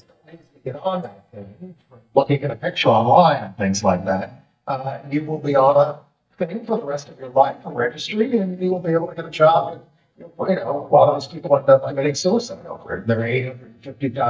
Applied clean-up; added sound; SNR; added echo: neural mask model DeepFilterNet 3.